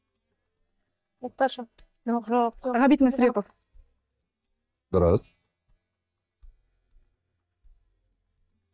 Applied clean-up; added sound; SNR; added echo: neural mask model DeepFilterNet 3.